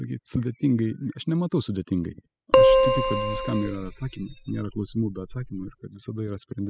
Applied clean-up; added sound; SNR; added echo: classical method spectral subtraction.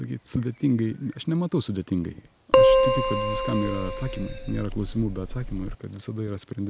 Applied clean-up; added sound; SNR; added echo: none; Keyboard (musical); -5 dB; none.